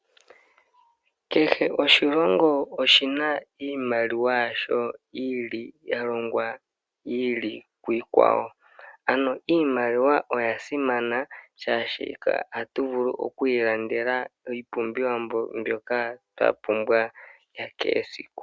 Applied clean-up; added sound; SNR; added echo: none; none; none; none.